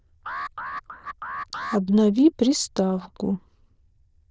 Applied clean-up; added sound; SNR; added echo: neural diffusion model UNIVERSE++.